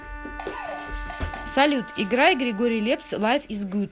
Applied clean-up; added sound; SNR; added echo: none; Bowed string instrument + Fart; 14 dB; none.